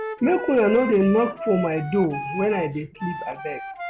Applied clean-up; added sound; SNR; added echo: none; Wind instrument, woodwind instrument; 9 dB; none.